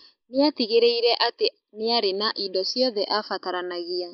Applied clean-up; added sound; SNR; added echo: neural mask model Resemble Enhance denoiser.